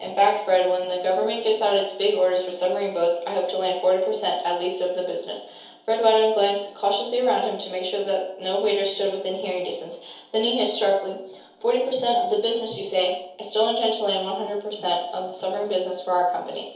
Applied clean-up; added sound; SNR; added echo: none; none; none; reverberation time 0.8 s.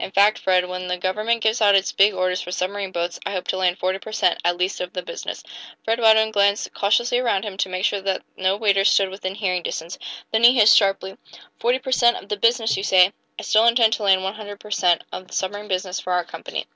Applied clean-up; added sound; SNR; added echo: none; none; none; none.